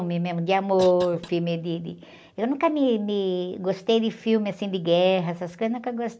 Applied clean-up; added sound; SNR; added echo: none; Cough; 19 dB; none.